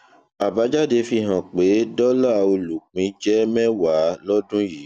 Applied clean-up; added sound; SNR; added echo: none; none; none; none.